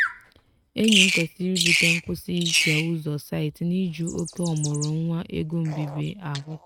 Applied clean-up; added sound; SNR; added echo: neural mask model RNNoise.